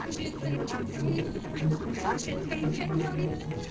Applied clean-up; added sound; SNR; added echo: neural separator model SepFormer DNS4.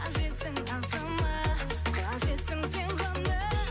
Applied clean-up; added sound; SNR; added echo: none; none; none; none.